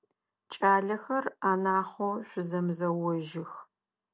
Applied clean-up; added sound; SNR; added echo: none; none; none; none.